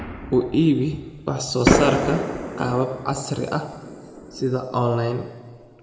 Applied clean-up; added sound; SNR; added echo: none; Fireworks; 4 dB; reverberation time 1.9 s.